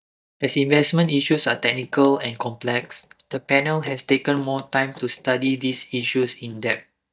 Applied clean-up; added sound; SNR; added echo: neural mask model DeepFilterNet 3.